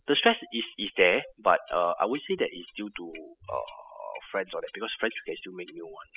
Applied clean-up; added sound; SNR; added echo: classical method spectral subtraction.